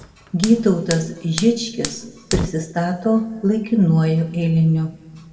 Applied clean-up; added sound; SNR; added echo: none; Fire; 14 dB; reverberation time 1.3 s.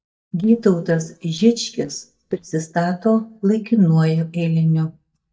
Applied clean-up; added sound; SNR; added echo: neural mask model DeepFilterNet 3.